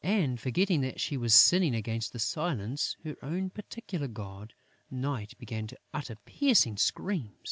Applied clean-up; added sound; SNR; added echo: none; none; none; none.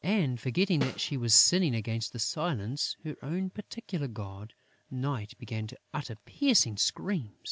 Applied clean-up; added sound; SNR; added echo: none; Snare drum; 11 dB; none.